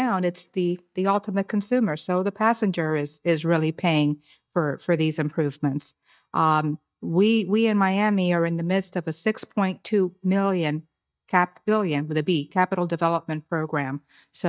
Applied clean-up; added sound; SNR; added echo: neural mask model DeepFilterNet 3.